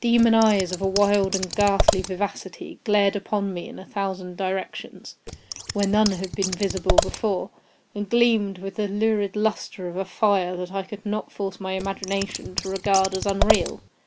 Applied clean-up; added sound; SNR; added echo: none; Scissors; 2 dB; none.